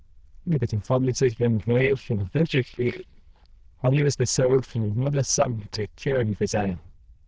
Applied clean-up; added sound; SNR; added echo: neural diffusion model UNIVERSE++.